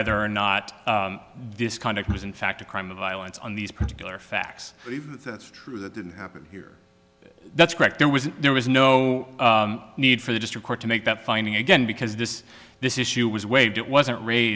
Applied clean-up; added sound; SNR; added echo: none; none; none; none.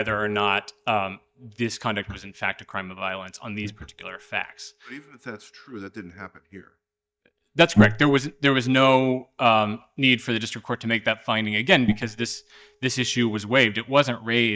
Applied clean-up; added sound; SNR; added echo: neural mask model DeepFilterNet 3.